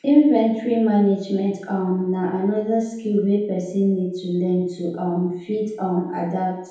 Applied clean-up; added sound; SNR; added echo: none; none; none; reverberation time 1.9 s.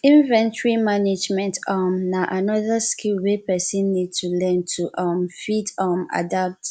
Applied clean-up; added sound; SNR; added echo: none; none; none; none.